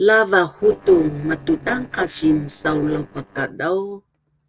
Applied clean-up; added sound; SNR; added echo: neural separator model SepFormer DNS4.